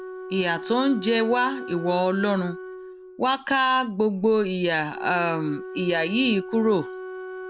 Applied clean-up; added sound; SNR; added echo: none; Wind instrument, woodwind instrument; 13 dB; none.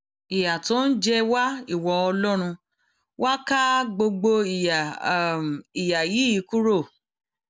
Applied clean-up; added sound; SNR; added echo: none; none; none; none.